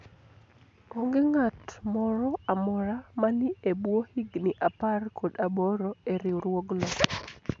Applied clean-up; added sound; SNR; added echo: none; none; none; none.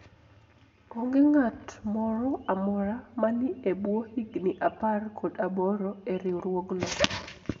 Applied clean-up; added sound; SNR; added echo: none; none; none; reverberation time 1.5 s.